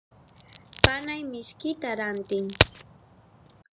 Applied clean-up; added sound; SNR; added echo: none; Crack; -4 dB; none.